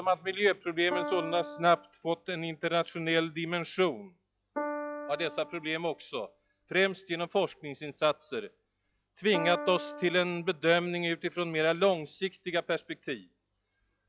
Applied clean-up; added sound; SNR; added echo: classical method log-MMSE.